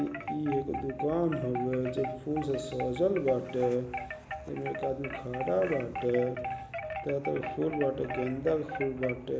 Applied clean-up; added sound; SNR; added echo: none; Wind chime; 8 dB; none.